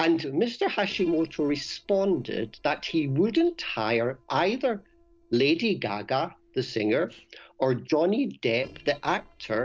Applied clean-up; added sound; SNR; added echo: neural separator model SepFormer DNS4.